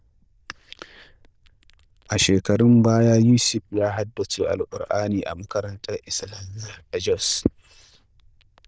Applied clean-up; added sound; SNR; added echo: neural diffusion model UNIVERSE++.